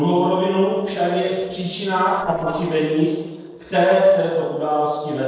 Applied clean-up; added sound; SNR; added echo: neural separator model SepFormer DNS4.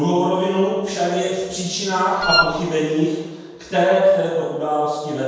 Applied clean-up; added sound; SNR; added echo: none; Wind instrument, woodwind instrument; 0 dB; reverberation time 1.2 s.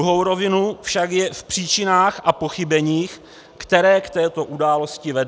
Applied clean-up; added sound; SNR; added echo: none; none; none; none.